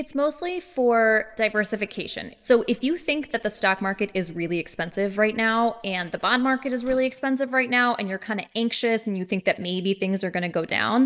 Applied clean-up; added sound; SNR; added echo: neural mask model DeepFilterNet 3.